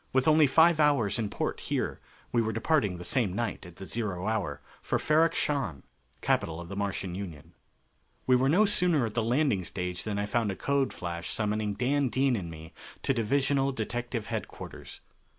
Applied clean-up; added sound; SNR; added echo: none; none; none; none.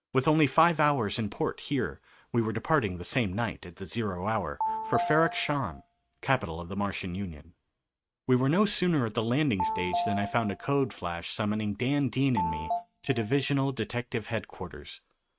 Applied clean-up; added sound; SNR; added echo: neural mask model RNNoise.